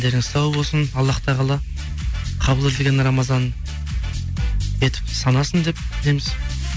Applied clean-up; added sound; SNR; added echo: none; none; none; none.